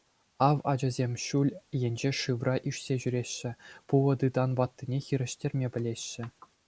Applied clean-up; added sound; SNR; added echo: none; none; none; none.